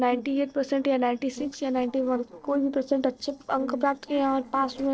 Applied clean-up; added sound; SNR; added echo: neural separator model SepFormer DNS4.